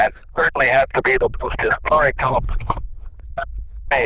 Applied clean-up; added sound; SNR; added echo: neural diffusion model UNIVERSE++.